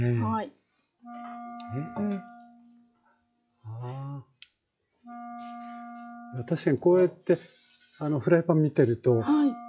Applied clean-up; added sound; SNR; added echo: classical method log-MMSE.